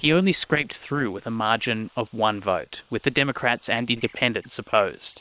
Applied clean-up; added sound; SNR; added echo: neural separator model SepFormer WHAM!.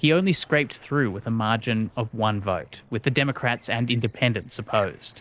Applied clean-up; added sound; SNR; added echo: neural separator model SepFormer DNS4.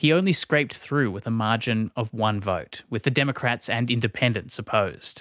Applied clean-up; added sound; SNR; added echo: none; none; none; none.